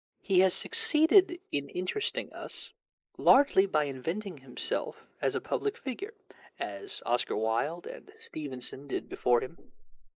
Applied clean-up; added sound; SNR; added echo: neural mask model Resemble Enhance denoiser.